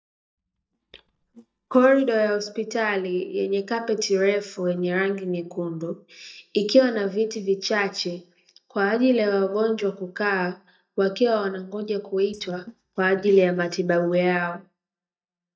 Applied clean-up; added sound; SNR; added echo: neural mask model DeepFilterNet 3.